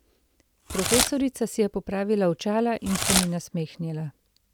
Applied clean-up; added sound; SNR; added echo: none; Packing tape, duct tape / Tearing; 4 dB; none.